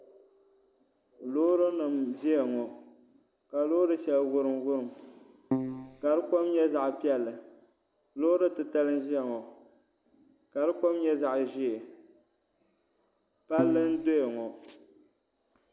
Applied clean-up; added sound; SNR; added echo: none; Keyboard (musical); 2 dB; none.